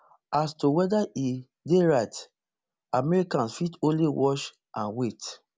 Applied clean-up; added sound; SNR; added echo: none; none; none; none.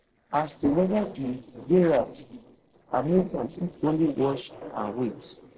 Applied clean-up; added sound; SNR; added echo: neural separator model SepFormer DNS4.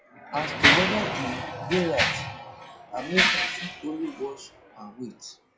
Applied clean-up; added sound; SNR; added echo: classical method WPE with log-MMSE.